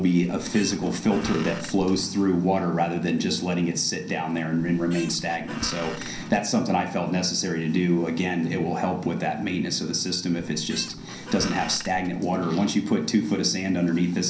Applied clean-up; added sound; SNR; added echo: none; Squeak; 14 dB; reverberation time 0.6 s.